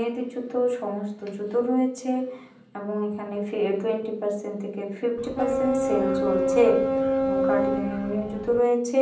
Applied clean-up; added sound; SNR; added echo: none; Boat, Water vehicle; -1 dB; reverberation time 0.6 s.